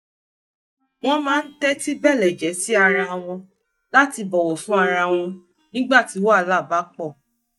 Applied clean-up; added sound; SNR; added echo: neural mask model DeepFilterNet 3.